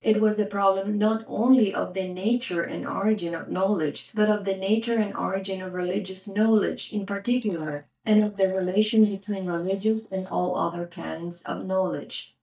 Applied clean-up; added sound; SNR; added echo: neural mask model DeepFilterNet 3.